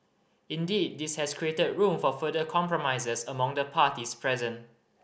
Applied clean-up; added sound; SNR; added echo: none; none; none; none.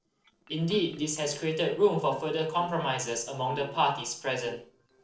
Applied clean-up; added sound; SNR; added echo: neural separator model SepFormer DNS4.